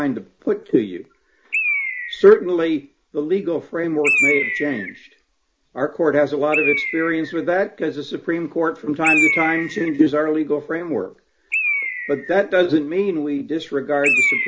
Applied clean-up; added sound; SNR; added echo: none; Bird; 5 dB; none.